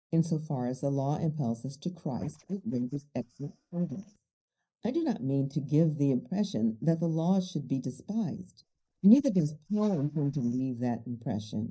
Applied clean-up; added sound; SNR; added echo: neural mask model DeepFilterNet 3.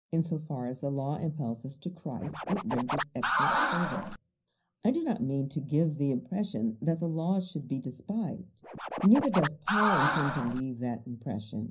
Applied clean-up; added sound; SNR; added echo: none; Scratching (performance technique); 0 dB; reverberation time 0.4 s.